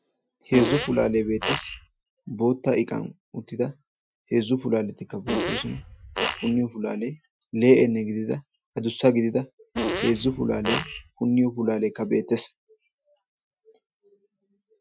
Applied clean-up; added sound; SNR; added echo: classical method Wiener filter.